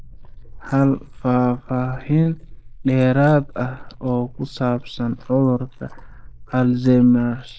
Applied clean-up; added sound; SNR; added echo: neural mask model Resemble Enhance denoiser.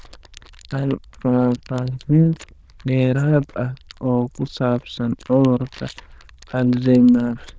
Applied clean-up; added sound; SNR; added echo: neural diffusion model UNIVERSE++.